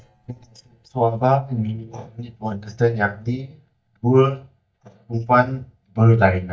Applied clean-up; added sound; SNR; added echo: neural mask model DeepFilterNet 3.